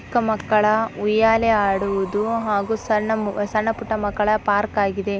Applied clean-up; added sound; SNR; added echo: none; Wind; 17 dB; none.